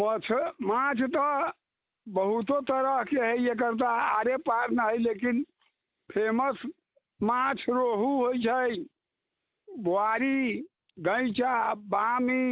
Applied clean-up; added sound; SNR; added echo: none; none; none; none.